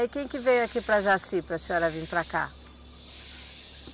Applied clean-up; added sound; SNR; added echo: none; none; none; none.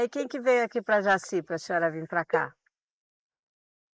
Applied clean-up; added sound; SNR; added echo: neural mask model Resemble Enhance denoiser.